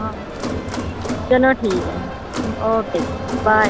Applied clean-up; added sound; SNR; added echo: none; Crowd; 4 dB; none.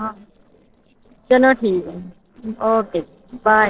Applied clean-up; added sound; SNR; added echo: neural separator model SepFormer DNS4.